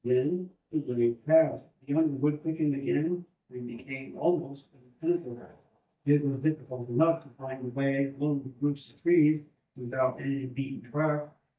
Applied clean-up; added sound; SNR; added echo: neural mask model DeepFilterNet 3.